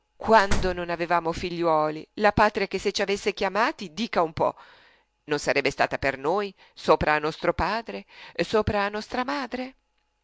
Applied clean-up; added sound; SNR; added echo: none; Slam; 3 dB; none.